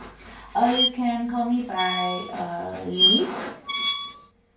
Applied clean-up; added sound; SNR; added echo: none; Squeak; -1 dB; reverberation time 0.3 s.